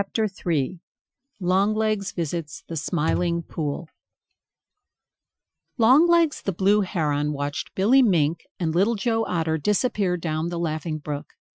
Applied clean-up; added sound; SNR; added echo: classical method Wiener filter.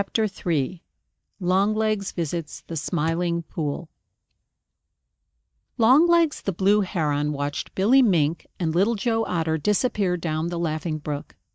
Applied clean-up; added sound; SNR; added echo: neural mask model DeepFilterNet 3.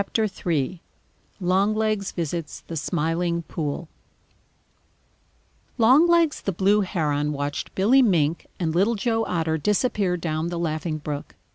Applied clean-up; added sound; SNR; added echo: none; none; none; none.